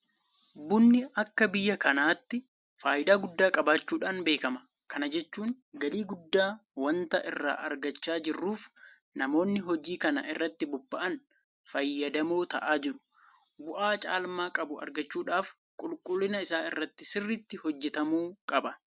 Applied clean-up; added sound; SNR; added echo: none; none; none; none.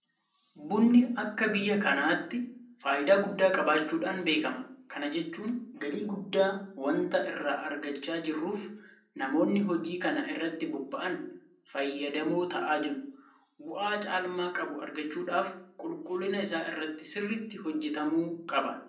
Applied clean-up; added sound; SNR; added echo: none; none; none; reverberation time 0.6 s.